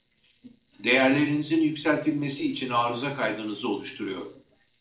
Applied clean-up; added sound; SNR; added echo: neural separator model SepFormer DNS4.